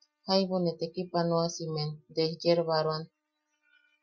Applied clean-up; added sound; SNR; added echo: classical method Wiener filter.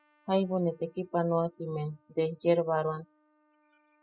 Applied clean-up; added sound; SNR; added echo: classical method spectral subtraction.